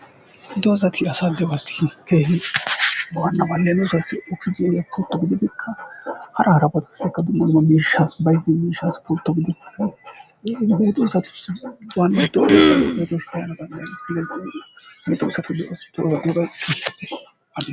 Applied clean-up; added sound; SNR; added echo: none; Cough; -4 dB; none.